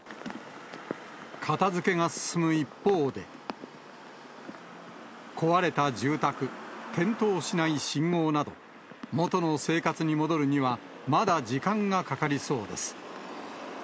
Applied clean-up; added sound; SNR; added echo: none; none; none; none.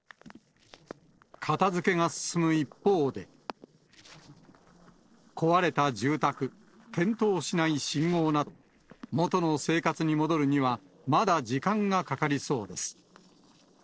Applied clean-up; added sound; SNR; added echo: neural separator model SepFormer DNS4.